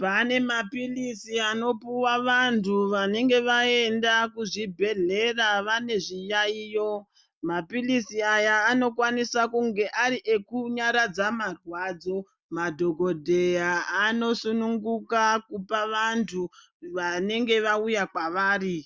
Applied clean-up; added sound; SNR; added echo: none; none; none; none.